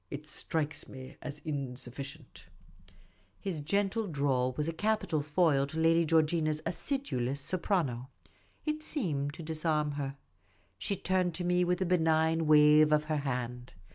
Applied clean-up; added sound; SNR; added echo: none; none; none; none.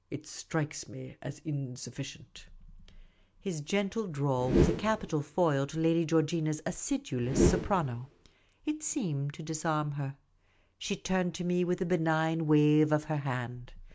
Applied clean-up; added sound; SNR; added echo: none; Whoosh, swoosh, swish; 0 dB; none.